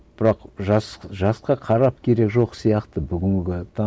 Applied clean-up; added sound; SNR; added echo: none; none; none; none.